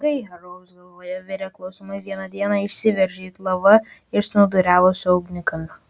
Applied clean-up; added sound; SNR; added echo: none; none; none; none.